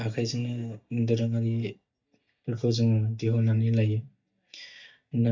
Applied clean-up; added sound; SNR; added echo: neural mask model DeepFilterNet 3.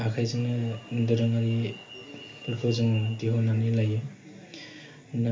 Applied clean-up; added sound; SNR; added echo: none; Alarm; 20 dB; reverberation time 0.3 s.